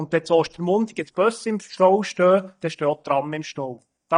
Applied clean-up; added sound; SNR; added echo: neural mask model DeepFilterNet 3.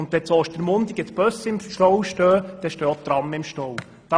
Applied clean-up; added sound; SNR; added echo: none; none; none; none.